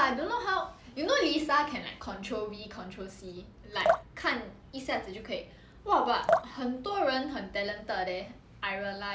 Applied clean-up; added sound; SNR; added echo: none; Drip; 2 dB; none.